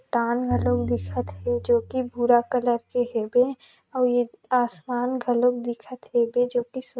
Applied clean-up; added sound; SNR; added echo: neural mask model RNNoise.